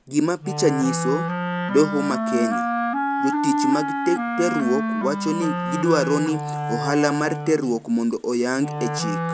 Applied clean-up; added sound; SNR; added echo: none; Wind instrument, woodwind instrument; 2 dB; none.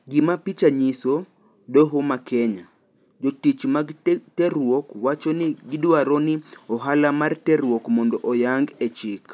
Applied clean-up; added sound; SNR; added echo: none; none; none; none.